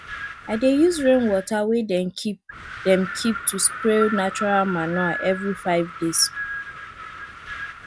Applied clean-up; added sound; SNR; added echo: none; Wind; 11 dB; none.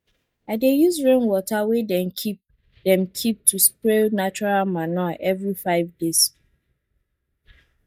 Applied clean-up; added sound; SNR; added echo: neural mask model DeepFilterNet 3.